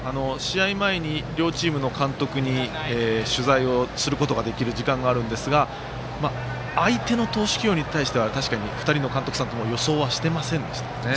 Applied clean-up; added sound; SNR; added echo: none; none; none; none.